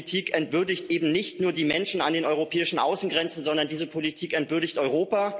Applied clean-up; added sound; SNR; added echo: none; none; none; none.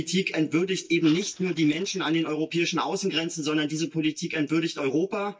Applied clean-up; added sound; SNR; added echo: neural mask model DeepFilterNet 3.